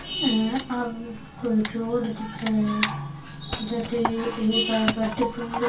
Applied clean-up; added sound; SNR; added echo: none; Wood; 6 dB; reverberation time 0.2 s.